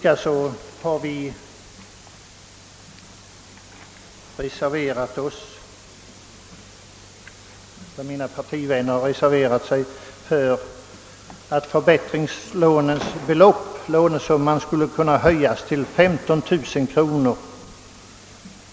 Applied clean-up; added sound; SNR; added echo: none; none; none; none.